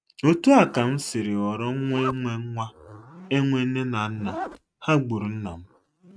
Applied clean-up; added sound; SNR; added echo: neural mask model RNNoise.